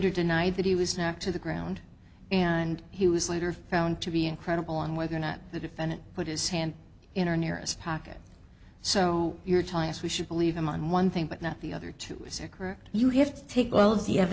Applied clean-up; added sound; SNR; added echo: none; none; none; none.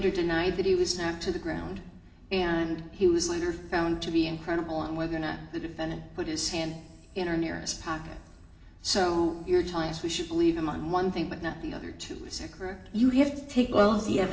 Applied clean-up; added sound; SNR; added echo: none; none; none; reverberation time 1.4 s.